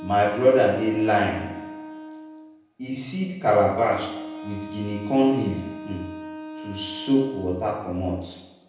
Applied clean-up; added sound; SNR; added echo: none; Wind instrument, woodwind instrument; 13 dB; reverberation time 0.9 s.